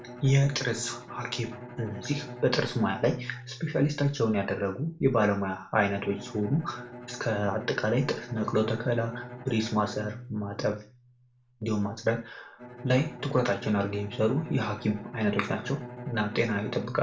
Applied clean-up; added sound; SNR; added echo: none; Bowed string instrument; 14 dB; reverberation time 0.3 s.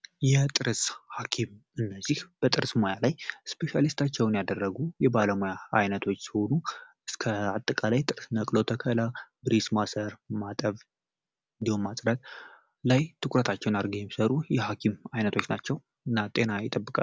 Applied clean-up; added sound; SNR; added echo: none; none; none; none.